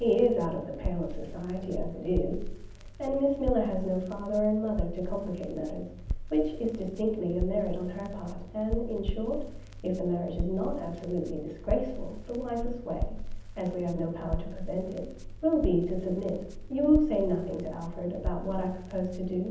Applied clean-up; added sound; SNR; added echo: none; Crackle; 6 dB; reverberation time 0.8 s.